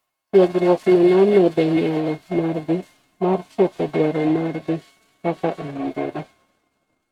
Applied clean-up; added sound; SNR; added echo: neural mask model RNNoise.